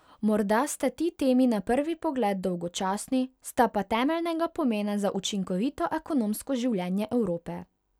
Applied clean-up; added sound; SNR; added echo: none; none; none; none.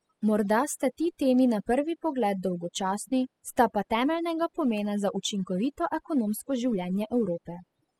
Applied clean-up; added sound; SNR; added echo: classical method spectral subtraction.